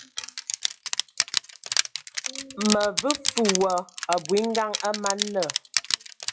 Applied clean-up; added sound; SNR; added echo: classical method log-MMSE.